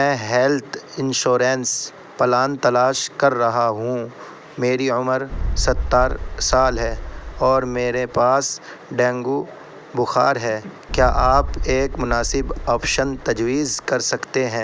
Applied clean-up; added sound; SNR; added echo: none; Boom; 5 dB; none.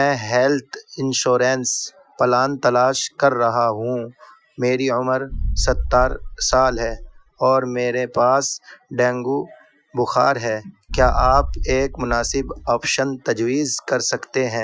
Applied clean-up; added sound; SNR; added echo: classical method Wiener filter.